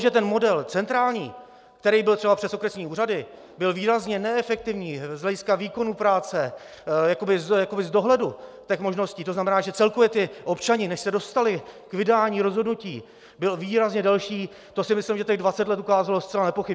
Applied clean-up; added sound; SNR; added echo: none; none; none; none.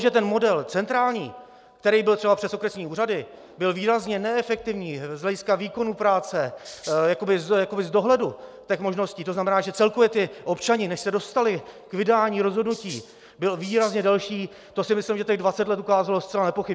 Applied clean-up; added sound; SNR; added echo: none; Rattle (instrument); 19 dB; none.